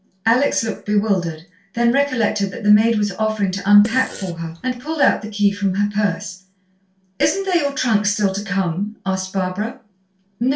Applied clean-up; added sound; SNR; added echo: none; Fart; 16 dB; reverberation time 0.2 s.